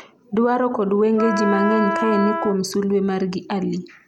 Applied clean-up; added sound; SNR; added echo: none; Wind instrument, woodwind instrument; 4 dB; none.